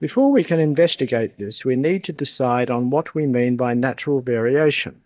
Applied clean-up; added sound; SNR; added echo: neural mask model DeepFilterNet 3.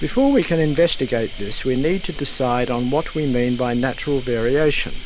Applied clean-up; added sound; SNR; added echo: none; Cricket; 8 dB; none.